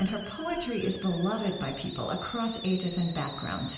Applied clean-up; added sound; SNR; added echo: none; Hiss; 13 dB; reverberation time 0.9 s.